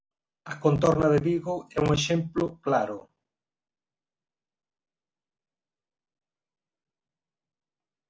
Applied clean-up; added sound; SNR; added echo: none; none; none; none.